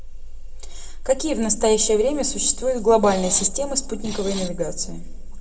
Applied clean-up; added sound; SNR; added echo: none; Screech; 14 dB; reverberation time 1.0 s.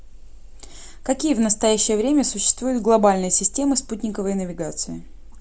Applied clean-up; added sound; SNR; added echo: none; none; none; none.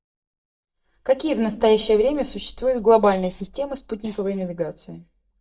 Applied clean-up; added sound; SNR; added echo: neural mask model DeepFilterNet 3.